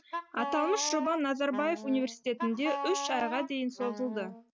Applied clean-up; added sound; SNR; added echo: none; Wind instrument, woodwind instrument; 7 dB; none.